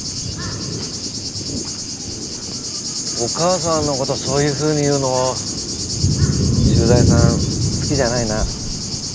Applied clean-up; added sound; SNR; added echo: none; Thunder / Cricket; -3 dB; none.